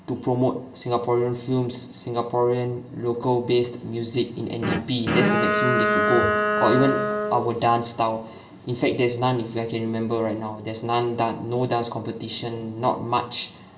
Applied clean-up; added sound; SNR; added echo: none; Bowed string instrument; -1 dB; reverberation time 0.6 s.